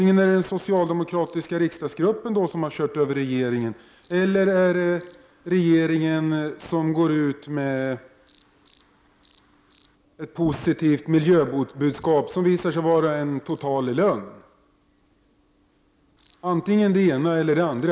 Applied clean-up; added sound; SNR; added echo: none; Cricket; -1 dB; none.